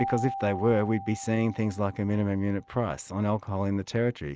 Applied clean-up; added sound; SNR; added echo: none; Keyboard (musical); 13 dB; none.